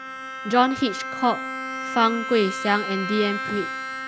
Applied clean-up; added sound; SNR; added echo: none; Bowed string instrument; 6 dB; none.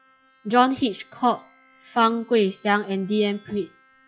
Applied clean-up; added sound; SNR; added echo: classical method log-MMSE.